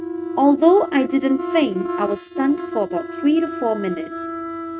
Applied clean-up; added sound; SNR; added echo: neural mask model RNNoise.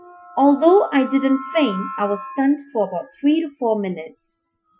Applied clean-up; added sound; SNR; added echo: classical method Wiener filter.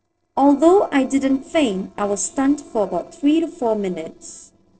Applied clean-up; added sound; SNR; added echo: neural separator model SepFormer DNS4.